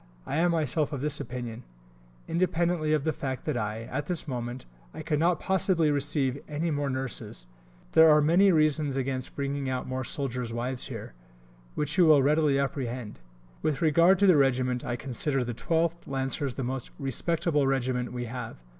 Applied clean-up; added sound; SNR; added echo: none; none; none; none.